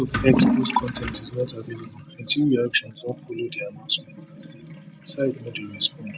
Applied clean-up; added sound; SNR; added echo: none; Toilet flush / Liquid; 6 dB; none.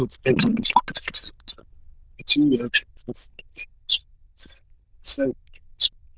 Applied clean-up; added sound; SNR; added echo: neural diffusion model UNIVERSE++.